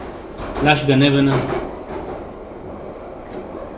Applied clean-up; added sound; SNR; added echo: none; Subway, metro, underground; 7 dB; reverberation time 0.6 s.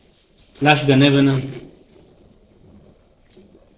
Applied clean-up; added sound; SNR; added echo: neural separator model SepFormer DNS4.